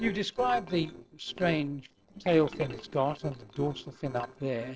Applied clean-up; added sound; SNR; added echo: neural separator model SepFormer DNS4.